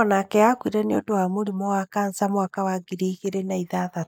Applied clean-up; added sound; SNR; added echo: neural mask model Resemble Enhance denoiser.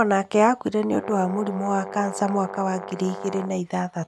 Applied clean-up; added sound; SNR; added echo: none; Brass instrument; 12 dB; none.